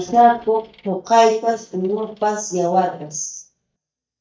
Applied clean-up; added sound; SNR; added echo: neural mask model DeepFilterNet 3.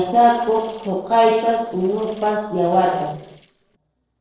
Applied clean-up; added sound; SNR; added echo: neural separator model SepFormer DNS4.